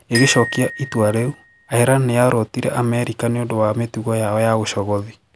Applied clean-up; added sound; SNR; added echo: none; Glockenspiel; 12 dB; none.